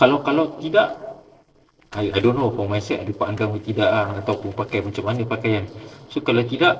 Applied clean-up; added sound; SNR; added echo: neural separator model SepFormer DNS4.